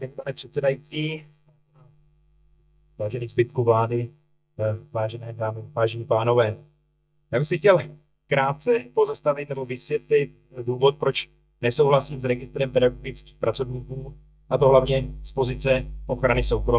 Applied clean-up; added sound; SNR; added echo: neural mask model DeepFilterNet 3.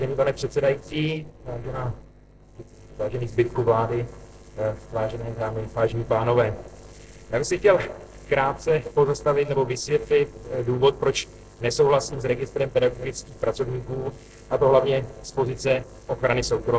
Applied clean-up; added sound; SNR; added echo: neural separator model SepFormer DNS4.